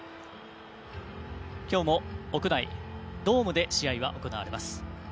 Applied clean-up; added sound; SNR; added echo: none; none; none; none.